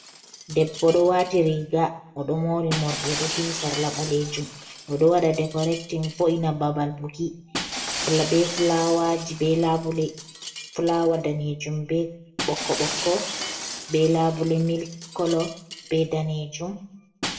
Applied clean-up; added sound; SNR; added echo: none; Shatter; 10 dB; reverberation time 0.6 s.